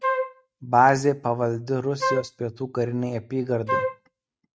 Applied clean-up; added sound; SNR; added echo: neural mask model RNNoise.